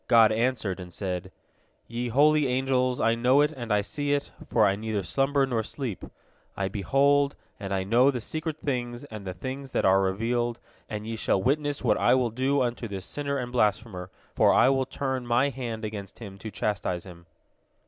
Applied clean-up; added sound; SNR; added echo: none; none; none; none.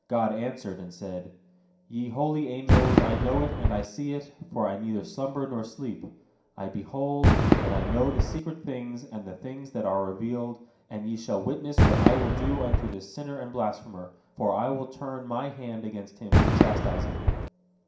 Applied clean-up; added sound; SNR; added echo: none; Fireworks; -3 dB; reverberation time 0.5 s.